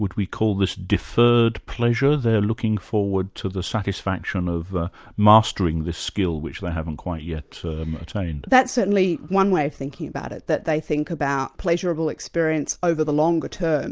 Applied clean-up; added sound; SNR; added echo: none; none; none; none.